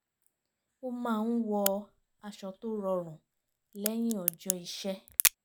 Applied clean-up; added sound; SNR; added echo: none; Crack; 0 dB; none.